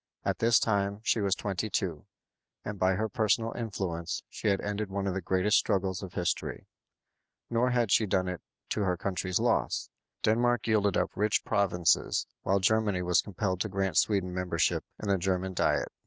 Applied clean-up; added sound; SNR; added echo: none; none; none; none.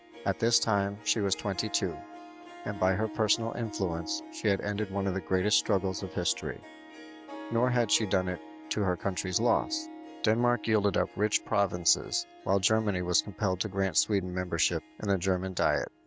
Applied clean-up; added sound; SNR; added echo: none; Harp; 16 dB; none.